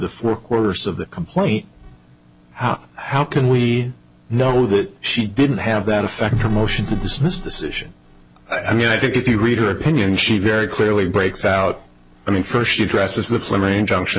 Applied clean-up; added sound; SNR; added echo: none; none; none; none.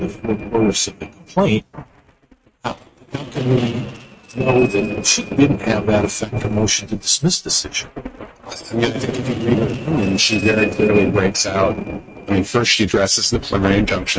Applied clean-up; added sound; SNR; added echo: neural mask model RNNoise.